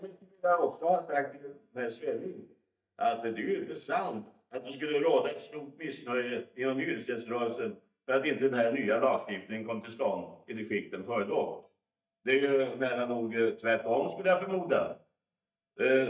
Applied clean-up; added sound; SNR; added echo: neural mask model DeepFilterNet 3.